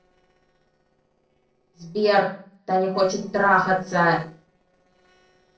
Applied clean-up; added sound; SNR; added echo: neural separator model SepFormer DNS4.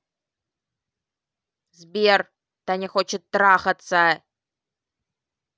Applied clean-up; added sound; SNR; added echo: none; none; none; none.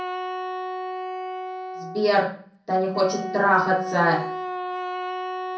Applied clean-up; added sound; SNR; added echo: none; Wind instrument, woodwind instrument; 5 dB; reverberation time 0.6 s.